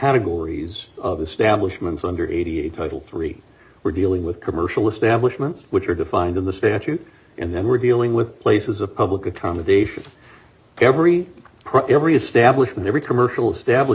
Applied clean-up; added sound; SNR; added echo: none; none; none; none.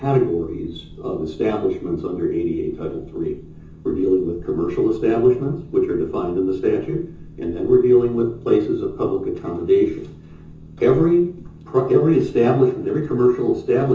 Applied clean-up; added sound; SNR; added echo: none; Boat, Water vehicle; 20 dB; reverberation time 0.6 s.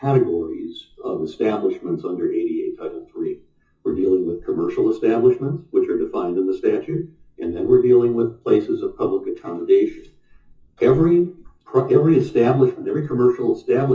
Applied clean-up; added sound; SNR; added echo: classical method WPE with log-MMSE.